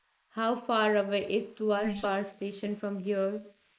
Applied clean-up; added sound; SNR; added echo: neural mask model Resemble Enhance denoiser.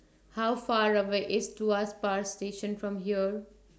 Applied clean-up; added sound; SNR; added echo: none; none; none; none.